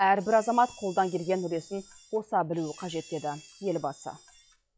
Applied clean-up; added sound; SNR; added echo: classical method log-MMSE.